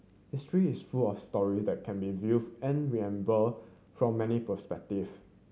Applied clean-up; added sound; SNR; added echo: none; none; none; none.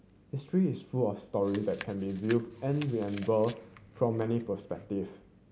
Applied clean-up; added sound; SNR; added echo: none; Chewing, mastication; 17 dB; none.